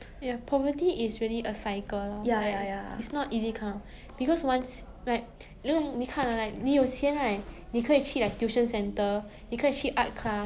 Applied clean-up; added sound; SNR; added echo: none; Fireworks; 19 dB; none.